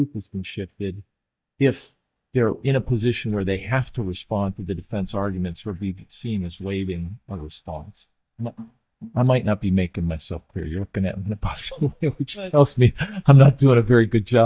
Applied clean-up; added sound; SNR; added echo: neural mask model DeepFilterNet 3.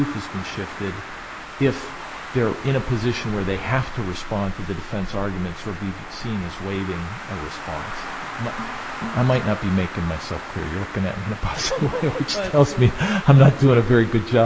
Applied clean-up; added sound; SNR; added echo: none; Traffic noise, roadway noise; 12 dB; none.